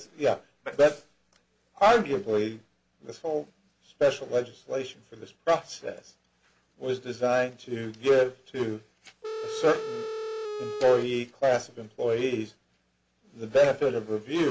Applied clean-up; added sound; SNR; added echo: none; Telephone; 6 dB; none.